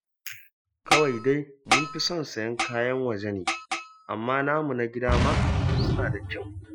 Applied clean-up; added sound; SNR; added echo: classical method Wiener filter.